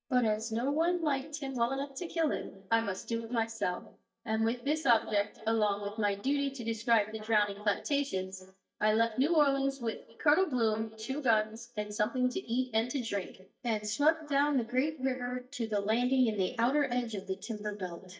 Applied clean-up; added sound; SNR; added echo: neural mask model DeepFilterNet 3.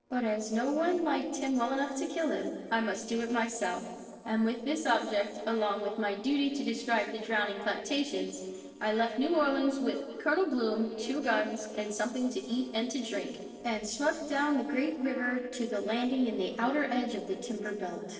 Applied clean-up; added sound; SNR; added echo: neural separator model SepFormer DNS4.